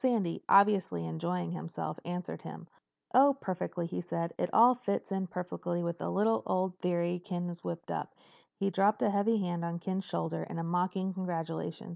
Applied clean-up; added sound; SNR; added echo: none; none; none; none.